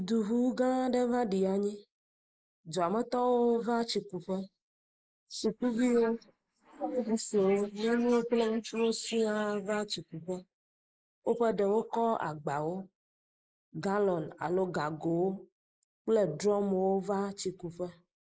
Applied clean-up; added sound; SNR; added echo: neural mask model Resemble Enhance denoiser.